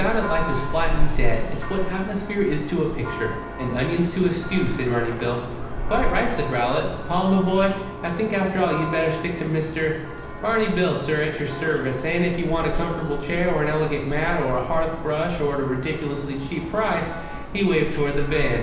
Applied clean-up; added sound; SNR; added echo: none; Church bell; 3 dB; reverberation time 0.9 s.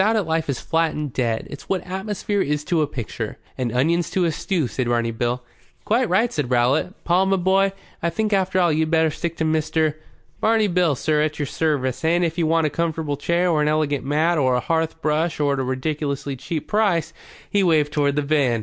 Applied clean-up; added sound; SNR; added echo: none; none; none; none.